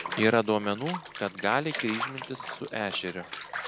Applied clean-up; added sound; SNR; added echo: none; Bathtub (filling or washing) / Water; 8 dB; none.